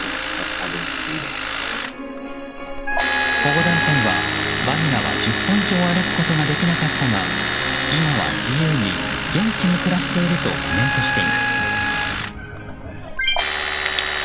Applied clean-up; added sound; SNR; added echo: none; Domestic sounds, home sounds + Wind instrument, woodwind instrument; -1 dB; none.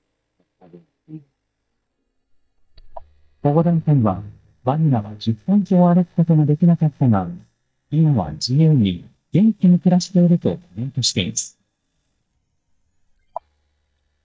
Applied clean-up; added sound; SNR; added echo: neural mask model DeepFilterNet 3.